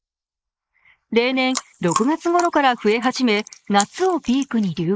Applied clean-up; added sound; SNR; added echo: neural mask model Resemble Enhance denoiser.